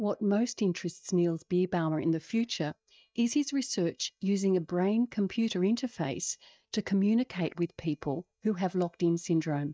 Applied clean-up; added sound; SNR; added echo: neural mask model DeepFilterNet 3.